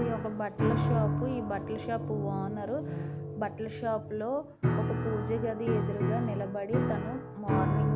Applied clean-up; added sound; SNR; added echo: none; Piano; -3 dB; none.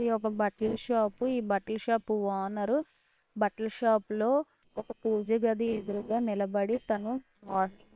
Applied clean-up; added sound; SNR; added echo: neural separator model SepFormer WHAM!.